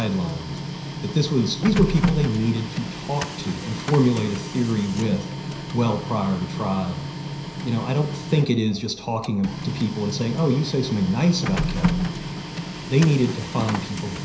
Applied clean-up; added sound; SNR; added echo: none; Printer; 6 dB; reverberation time 0.5 s.